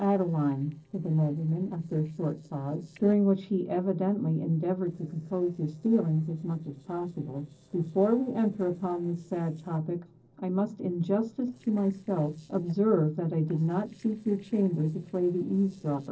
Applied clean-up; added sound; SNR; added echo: neural separator model SepFormer DNS4.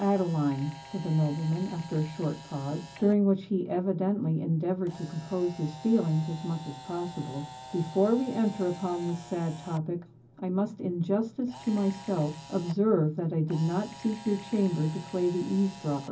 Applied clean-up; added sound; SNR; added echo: none; Camera; 19 dB; reverberation time 0.4 s.